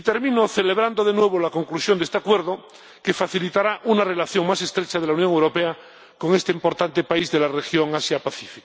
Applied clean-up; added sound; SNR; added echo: none; none; none; none.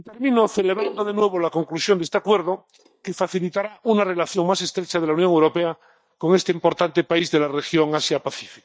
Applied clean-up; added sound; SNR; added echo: neural mask model DeepFilterNet 3.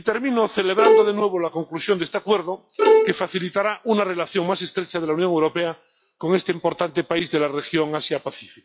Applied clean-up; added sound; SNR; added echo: classical method log-MMSE.